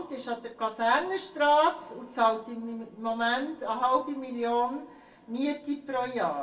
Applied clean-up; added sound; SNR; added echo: none; none; none; reverberation time 0.3 s.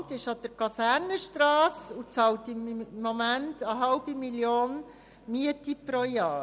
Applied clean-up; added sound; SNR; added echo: none; none; none; none.